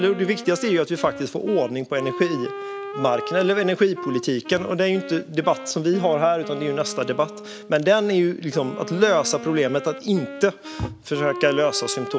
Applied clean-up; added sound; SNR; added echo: none; Wind instrument, woodwind instrument; 12 dB; none.